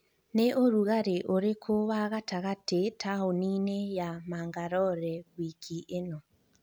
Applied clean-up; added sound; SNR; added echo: none; none; none; none.